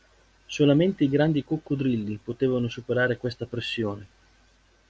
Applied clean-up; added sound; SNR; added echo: none; none; none; none.